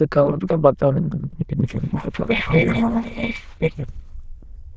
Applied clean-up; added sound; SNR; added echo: neural diffusion model UNIVERSE++.